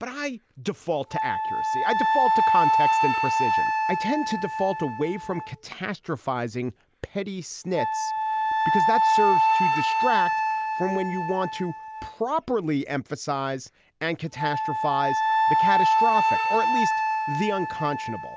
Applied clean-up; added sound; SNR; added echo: none; Wind instrument, woodwind instrument; -4 dB; none.